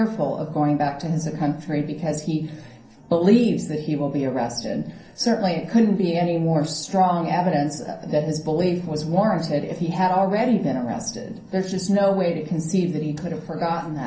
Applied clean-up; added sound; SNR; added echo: none; none; none; reverberation time 0.6 s.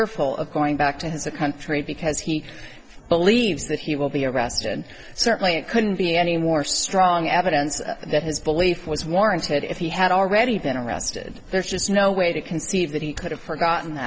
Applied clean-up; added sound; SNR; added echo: none; none; none; none.